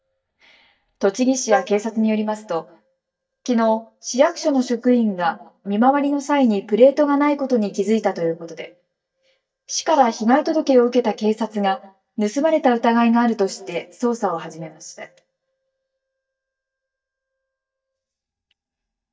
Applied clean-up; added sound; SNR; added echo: neural mask model DeepFilterNet 3.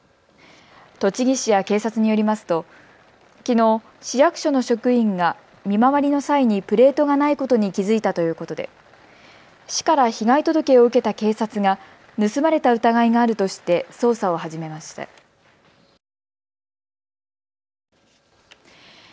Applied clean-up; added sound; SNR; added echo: none; none; none; none.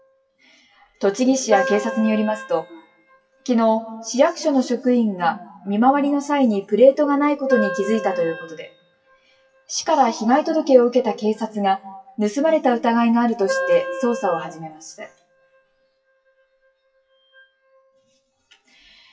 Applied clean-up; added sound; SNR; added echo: classical method WPE with log-MMSE.